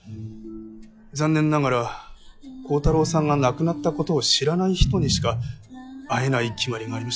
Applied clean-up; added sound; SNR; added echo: classical method log-MMSE.